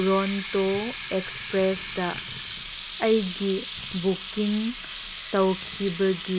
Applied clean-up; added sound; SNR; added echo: none; Water tap, faucet; 4 dB; none.